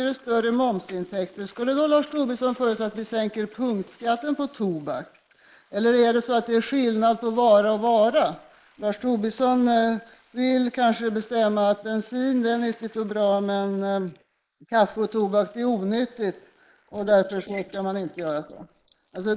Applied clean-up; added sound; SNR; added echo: neural mask model Resemble Enhance denoiser.